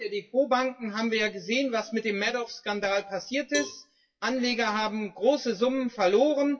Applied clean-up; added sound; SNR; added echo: classical method WPE with log-MMSE.